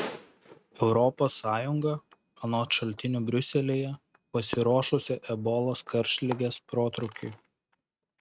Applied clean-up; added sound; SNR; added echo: neural mask model RNNoise.